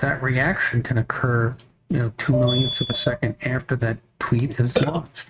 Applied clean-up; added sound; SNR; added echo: neural mask model RNNoise.